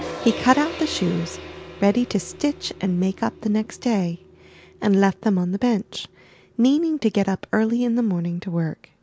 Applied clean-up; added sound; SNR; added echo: none; Gong; 16 dB; none.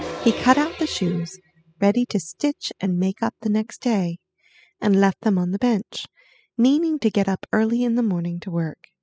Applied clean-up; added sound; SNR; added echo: classical method spectral subtraction.